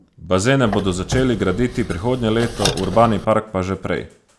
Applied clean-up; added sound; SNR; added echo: none; Squeak; 8 dB; none.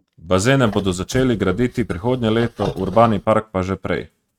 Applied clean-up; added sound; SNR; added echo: neural mask model RNNoise.